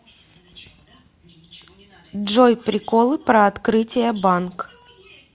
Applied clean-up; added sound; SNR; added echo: none; none; none; none.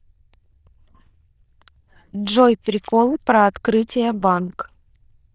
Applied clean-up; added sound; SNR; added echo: neural diffusion model UNIVERSE++.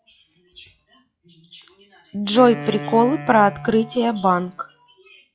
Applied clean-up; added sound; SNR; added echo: classical method log-MMSE.